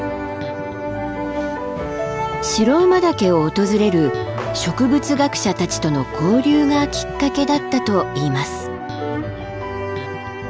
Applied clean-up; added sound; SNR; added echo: none; Bass guitar; 17 dB; none.